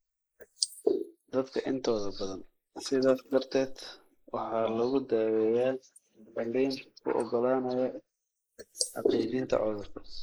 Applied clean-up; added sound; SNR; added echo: neural mask model Resemble Enhance denoiser.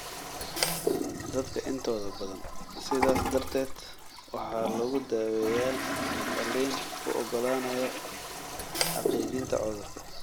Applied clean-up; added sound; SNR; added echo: none; Toilet flush; 1 dB; none.